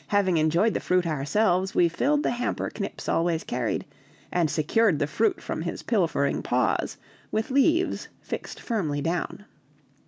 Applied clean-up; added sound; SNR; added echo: none; none; none; none.